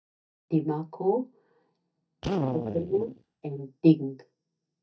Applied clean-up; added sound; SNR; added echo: neural mask model DeepFilterNet 3.